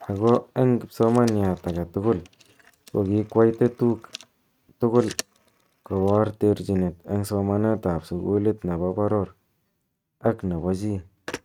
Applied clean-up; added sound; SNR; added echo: neural mask model RNNoise.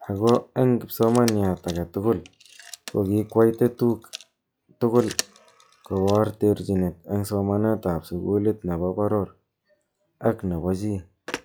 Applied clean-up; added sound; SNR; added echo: classical method log-MMSE.